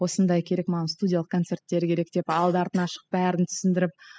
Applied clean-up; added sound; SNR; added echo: classical method spectral subtraction.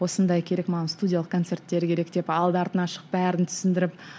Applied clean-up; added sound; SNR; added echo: none; none; none; none.